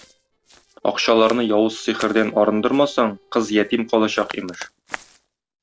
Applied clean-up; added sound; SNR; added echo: neural separator model SepFormer DNS4.